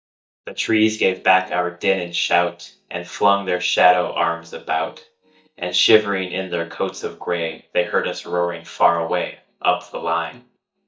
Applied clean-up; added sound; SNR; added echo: neural mask model DeepFilterNet 3.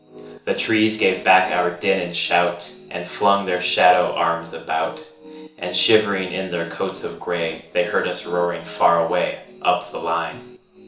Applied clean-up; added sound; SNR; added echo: none; Piano; 20 dB; reverberation time 0.7 s.